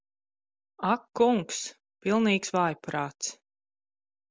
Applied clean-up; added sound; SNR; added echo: none; none; none; none.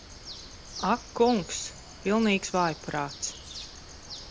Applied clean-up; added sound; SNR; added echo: none; Bird; 13 dB; none.